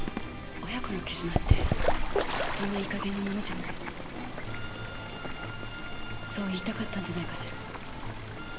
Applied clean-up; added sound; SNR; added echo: none; Bird / Fowl; -5 dB; none.